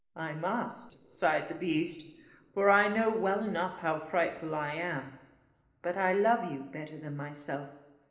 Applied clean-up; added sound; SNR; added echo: neural separator model SepFormer DNS4.